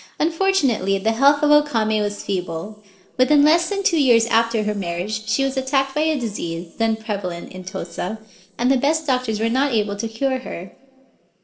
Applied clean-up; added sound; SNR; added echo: neural separator model SepFormer DNS4.